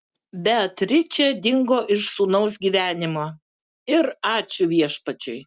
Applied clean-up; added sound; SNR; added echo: none; none; none; none.